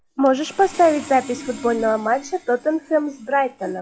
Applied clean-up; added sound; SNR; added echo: classical method log-MMSE.